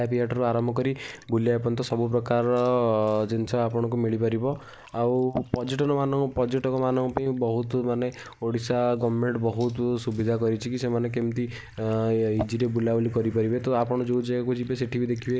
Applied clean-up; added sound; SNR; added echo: neural mask model Resemble Enhance denoiser.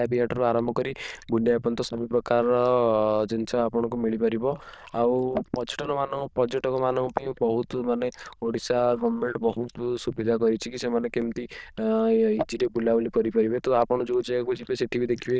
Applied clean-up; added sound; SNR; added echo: neural diffusion model UNIVERSE++.